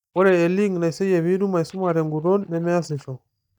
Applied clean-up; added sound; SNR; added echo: neural mask model DeepFilterNet 3.